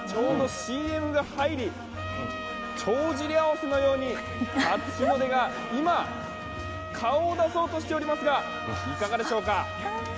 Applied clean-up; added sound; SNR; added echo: none; Trumpet; 10 dB; none.